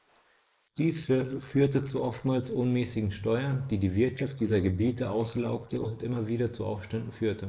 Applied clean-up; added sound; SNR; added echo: neural mask model Resemble Enhance denoiser.